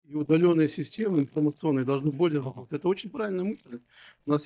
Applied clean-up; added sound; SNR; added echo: neural mask model DeepFilterNet 3.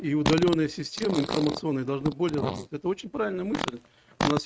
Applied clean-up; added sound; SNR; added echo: neural mask model RNNoise.